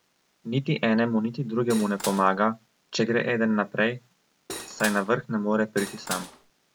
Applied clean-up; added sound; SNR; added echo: none; Cutlery, silverware / Dishes, pots, and pans; 11 dB; none.